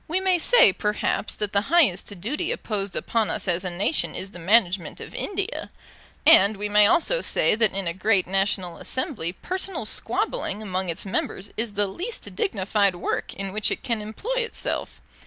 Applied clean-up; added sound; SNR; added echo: none; none; none; none.